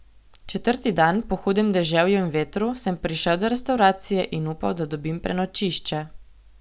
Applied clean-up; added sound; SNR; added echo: none; none; none; none.